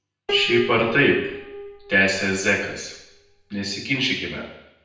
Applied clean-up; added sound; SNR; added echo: none; Piano; 12 dB; reverberation time 0.9 s.